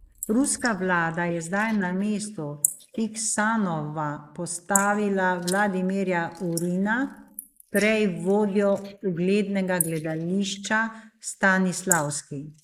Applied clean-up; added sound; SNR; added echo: neural mask model Resemble Enhance denoiser.